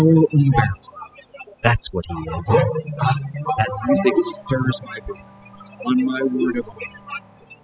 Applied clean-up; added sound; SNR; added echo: classical method spectral subtraction.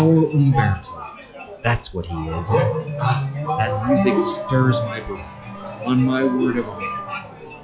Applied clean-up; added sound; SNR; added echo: classical method log-MMSE.